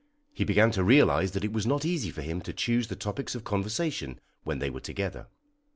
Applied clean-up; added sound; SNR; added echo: none; none; none; none.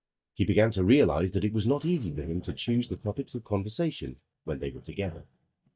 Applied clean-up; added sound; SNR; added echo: neural mask model DeepFilterNet 3.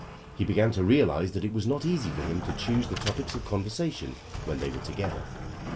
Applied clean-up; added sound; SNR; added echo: none; Sliding door; 9 dB; reverberation time 0.2 s.